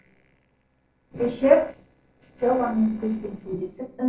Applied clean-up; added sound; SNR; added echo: neural separator model SepFormer DNS4.